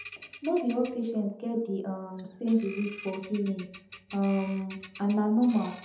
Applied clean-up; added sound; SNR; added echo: none; Bird vocalization, bird call, bird song; 19 dB; reverberation time 0.8 s.